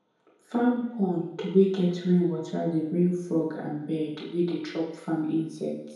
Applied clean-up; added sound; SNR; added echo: none; none; none; reverberation time 2.0 s.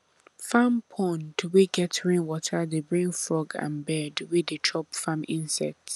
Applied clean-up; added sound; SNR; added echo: none; none; none; none.